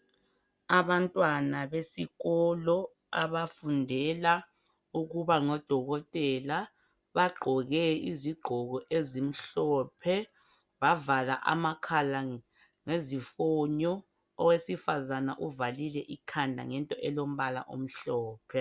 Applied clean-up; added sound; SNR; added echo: none; none; none; none.